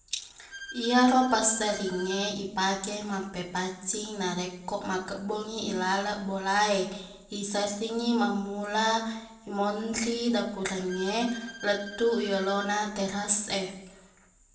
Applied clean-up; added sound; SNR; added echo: none; Bowed string instrument; 14 dB; reverberation time 0.6 s.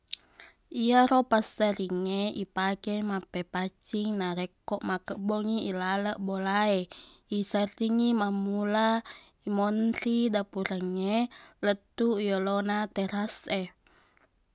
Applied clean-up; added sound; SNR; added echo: none; none; none; none.